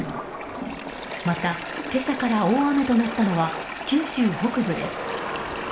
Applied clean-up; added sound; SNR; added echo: none; Toilet flush; 10 dB; reverberation time 0.4 s.